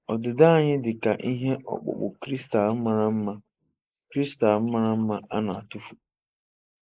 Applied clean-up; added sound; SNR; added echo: neural mask model Resemble Enhance denoiser.